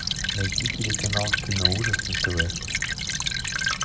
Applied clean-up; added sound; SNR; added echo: none; Stream / Trickle, dribble; -4 dB; reverberation time 0.8 s.